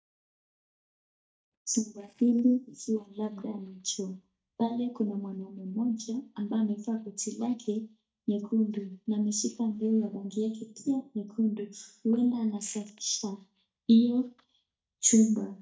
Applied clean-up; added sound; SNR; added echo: neural mask model DeepFilterNet 3.